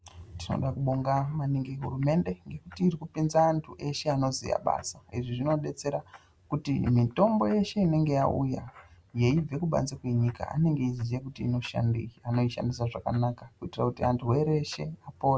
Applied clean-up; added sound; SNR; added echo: none; none; none; none.